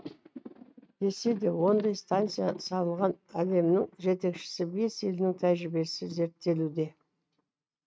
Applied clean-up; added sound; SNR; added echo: neural mask model RNNoise.